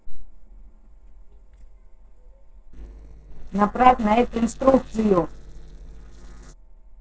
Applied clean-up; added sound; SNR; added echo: neural separator model SepFormer DNS4.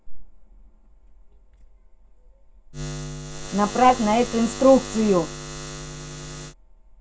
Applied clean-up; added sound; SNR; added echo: none; Buzz; 9 dB; reverberation time 0.2 s.